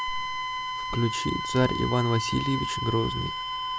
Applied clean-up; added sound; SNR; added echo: none; Wind instrument, woodwind instrument; 3 dB; none.